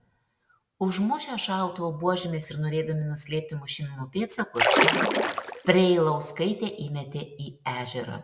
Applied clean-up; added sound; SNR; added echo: none; Splash, splatter; -4 dB; none.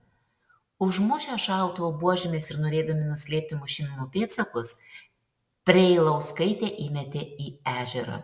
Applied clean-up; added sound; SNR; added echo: none; none; none; none.